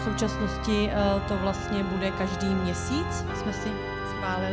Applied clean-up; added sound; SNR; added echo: none; Organ; 2 dB; none.